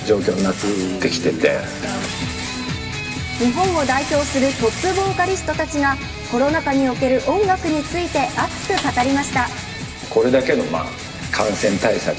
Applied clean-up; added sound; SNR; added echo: none; Rattle; 14 dB; reverberation time 2.8 s.